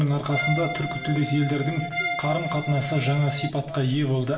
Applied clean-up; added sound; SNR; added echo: none; Accordion; 5 dB; reverberation time 0.7 s.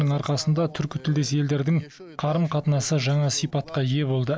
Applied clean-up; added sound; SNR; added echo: none; none; none; none.